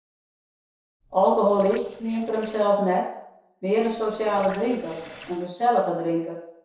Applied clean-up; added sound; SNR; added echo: neural separator model SepFormer DNS4.